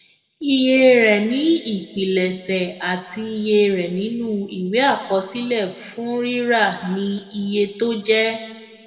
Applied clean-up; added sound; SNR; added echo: none; none; none; reverberation time 1.8 s.